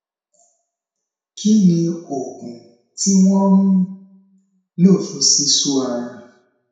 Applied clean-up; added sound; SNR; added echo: none; none; none; reverberation time 0.7 s.